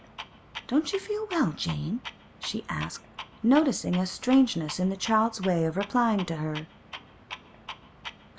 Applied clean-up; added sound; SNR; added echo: none; Clock; 16 dB; none.